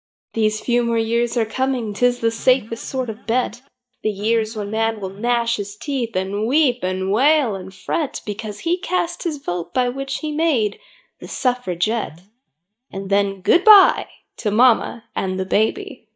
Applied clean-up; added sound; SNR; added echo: neural mask model DeepFilterNet 3.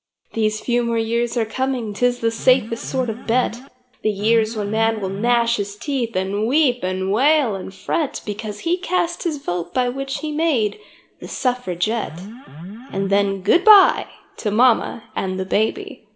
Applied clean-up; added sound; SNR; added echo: none; Alarm; 12 dB; reverberation time 0.5 s.